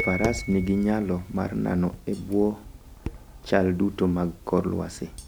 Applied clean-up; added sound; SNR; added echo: none; Piano + Tap; 12 dB; none.